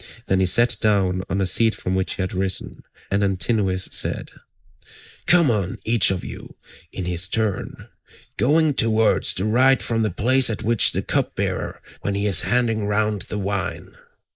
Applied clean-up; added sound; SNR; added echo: neural mask model Resemble Enhance denoiser.